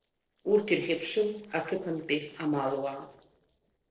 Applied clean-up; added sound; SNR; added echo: neural separator model SepFormer DNS4.